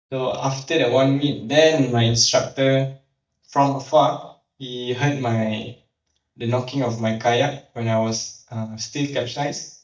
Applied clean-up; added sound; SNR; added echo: neural mask model DeepFilterNet 3.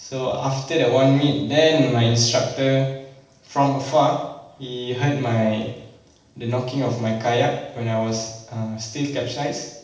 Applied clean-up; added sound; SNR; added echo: neural separator model SepFormer DNS4.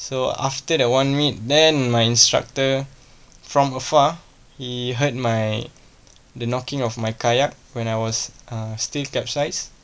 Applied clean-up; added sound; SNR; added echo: none; none; none; none.